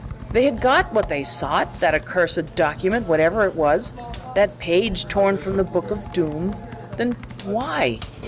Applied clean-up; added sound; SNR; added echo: none; Burping, eructation + Computer keyboard; 13 dB; none.